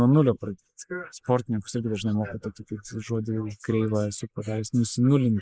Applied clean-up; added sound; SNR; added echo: neural mask model Resemble Enhance denoiser.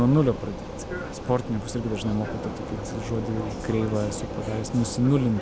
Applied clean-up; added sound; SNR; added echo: none; Vehicle; 7 dB; none.